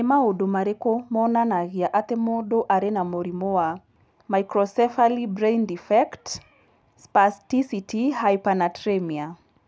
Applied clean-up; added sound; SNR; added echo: none; none; none; none.